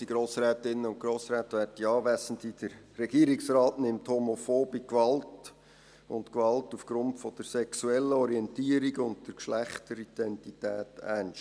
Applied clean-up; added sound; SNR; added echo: none; none; none; none.